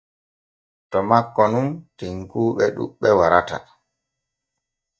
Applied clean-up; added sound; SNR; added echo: neural mask model DeepFilterNet 3.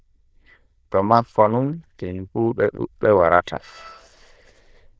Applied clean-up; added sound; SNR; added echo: neural diffusion model UNIVERSE++.